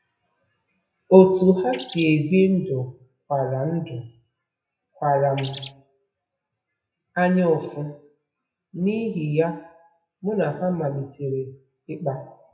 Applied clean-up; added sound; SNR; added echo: classical method WPE with log-MMSE.